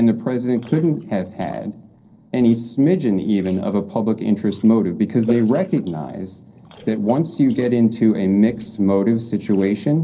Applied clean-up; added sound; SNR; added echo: neural separator model SepFormer DNS4.